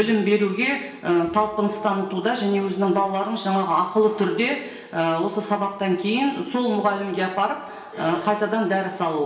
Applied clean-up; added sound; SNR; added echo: none; none; none; reverberation time 0.7 s.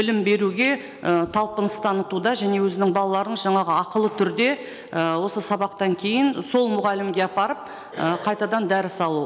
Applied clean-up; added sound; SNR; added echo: none; none; none; none.